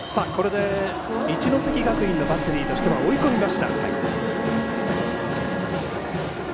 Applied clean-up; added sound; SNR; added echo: none; Bus / Engine + Wind instrument, woodwind instrument; 9 dB; none.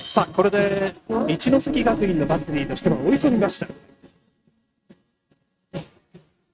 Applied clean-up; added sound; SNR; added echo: neural mask model RNNoise.